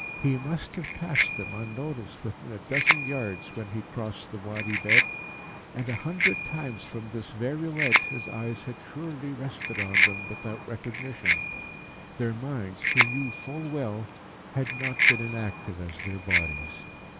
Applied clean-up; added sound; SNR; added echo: none; Bicycle bell; -3 dB; none.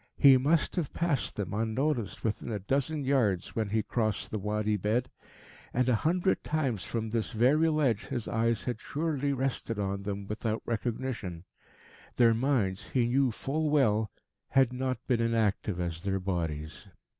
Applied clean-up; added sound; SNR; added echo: none; none; none; none.